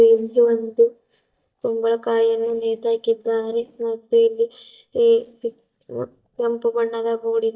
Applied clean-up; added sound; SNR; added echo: neural mask model DeepFilterNet 3.